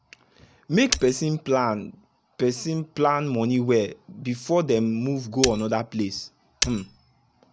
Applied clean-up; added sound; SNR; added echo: none; Shatter; 3 dB; none.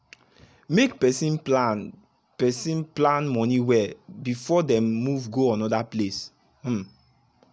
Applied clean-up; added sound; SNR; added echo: none; none; none; none.